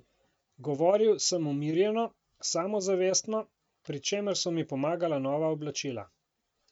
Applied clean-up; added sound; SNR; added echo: none; none; none; none.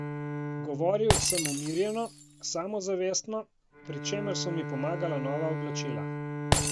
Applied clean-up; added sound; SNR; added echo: none; Shatter + Bowed string instrument; 0 dB; none.